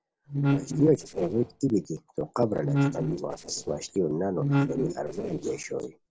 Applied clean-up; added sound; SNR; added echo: neural separator model SepFormer DNS4.